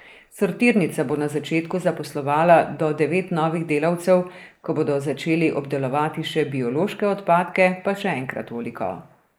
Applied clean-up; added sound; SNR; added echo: neural mask model Resemble Enhance denoiser.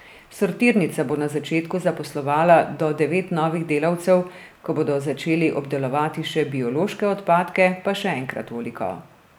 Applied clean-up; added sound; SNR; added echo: none; none; none; none.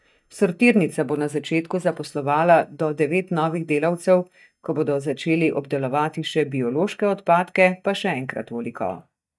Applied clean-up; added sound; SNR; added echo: neural mask model DeepFilterNet 3.